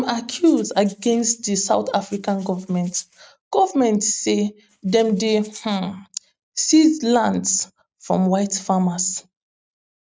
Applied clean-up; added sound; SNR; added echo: neural mask model RNNoise.